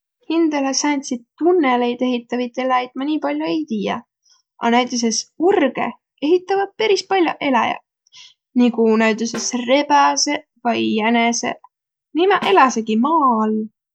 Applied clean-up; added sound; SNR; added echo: none; Snare drum; 19 dB; none.